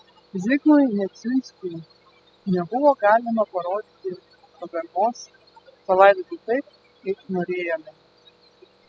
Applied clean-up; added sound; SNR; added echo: classical method spectral subtraction.